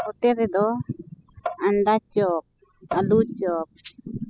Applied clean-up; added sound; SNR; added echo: classical method spectral subtraction.